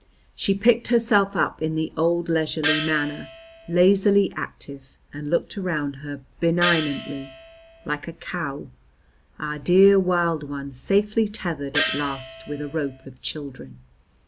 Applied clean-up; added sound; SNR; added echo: none; Gong; 5 dB; none.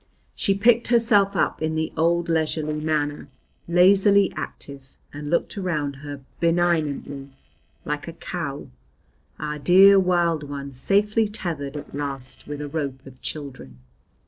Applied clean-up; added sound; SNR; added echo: neural separator model SepFormer DNS4.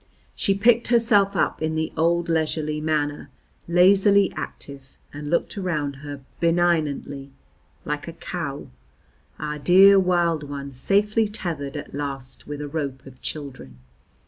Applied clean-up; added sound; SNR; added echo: none; none; none; none.